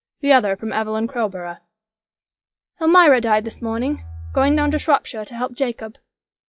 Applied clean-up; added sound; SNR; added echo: classical method log-MMSE.